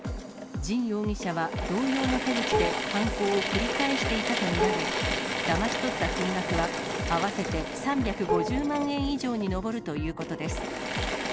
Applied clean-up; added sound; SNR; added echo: none; Drill / Mechanisms + Dishes, pots, and pans; 2 dB; none.